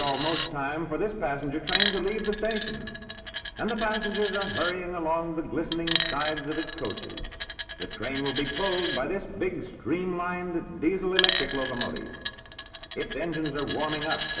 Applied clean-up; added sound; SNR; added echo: none; Coin (dropping); 4 dB; reverberation time 1.7 s.